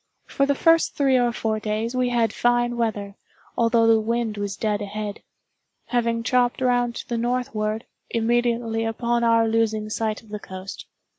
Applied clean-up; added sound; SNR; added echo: none; none; none; none.